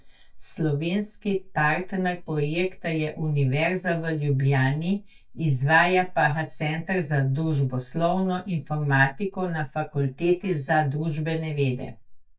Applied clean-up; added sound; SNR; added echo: neural mask model DeepFilterNet 3.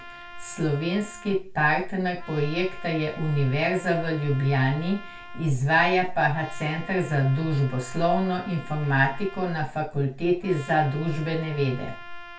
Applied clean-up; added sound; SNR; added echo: none; Trumpet; 19 dB; reverberation time 0.3 s.